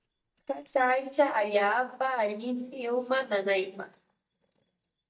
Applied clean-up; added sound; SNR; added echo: neural mask model DeepFilterNet 3.